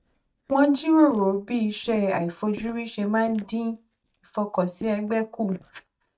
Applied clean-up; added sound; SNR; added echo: neural mask model DeepFilterNet 3.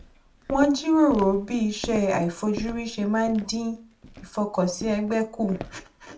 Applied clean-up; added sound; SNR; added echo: none; Walk, footsteps; 16 dB; reverberation time 0.2 s.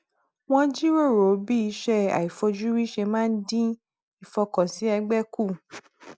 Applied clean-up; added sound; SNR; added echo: none; none; none; none.